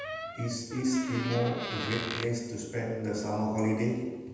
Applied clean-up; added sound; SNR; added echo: none; Door; 9 dB; reverberation time 1.1 s.